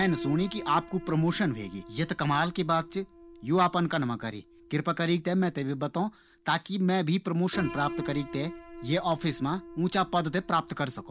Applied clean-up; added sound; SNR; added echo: none; Piano; 15 dB; none.